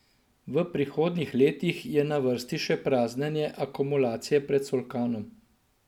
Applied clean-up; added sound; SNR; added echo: none; none; none; none.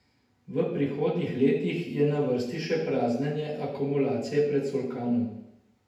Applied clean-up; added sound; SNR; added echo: none; none; none; reverberation time 0.8 s.